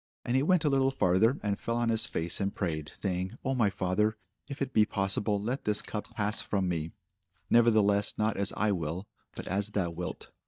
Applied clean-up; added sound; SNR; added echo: neural mask model DeepFilterNet 3.